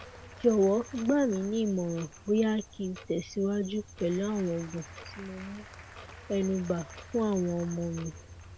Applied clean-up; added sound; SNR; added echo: none; Clock + Applause / Crowd; 18 dB; none.